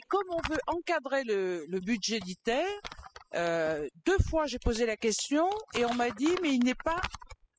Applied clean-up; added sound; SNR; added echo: classical method spectral subtraction.